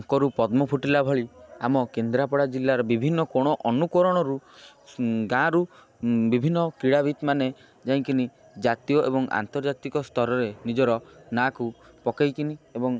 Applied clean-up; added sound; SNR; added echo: none; none; none; none.